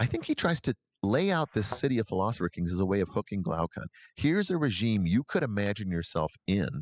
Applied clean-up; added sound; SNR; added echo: classical method spectral subtraction.